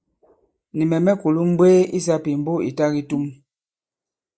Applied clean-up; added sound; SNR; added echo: neural mask model Resemble Enhance denoiser.